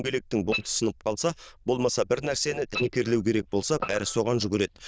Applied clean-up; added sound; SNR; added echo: neural diffusion model UNIVERSE++.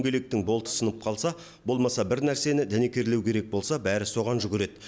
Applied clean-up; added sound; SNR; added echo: none; none; none; none.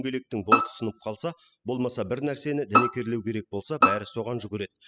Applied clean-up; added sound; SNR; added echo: classical method spectral subtraction.